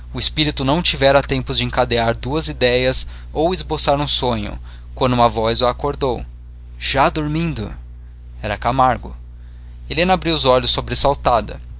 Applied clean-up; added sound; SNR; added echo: none; none; none; none.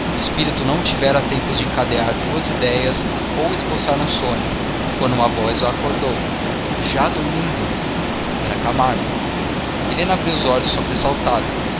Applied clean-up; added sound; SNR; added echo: none; Water; -1 dB; none.